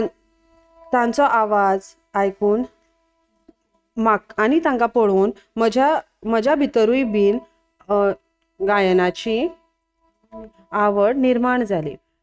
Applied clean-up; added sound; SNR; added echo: neural mask model RNNoise.